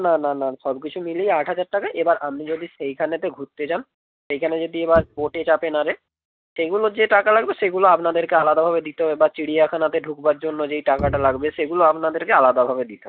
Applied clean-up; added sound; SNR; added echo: neural mask model RNNoise.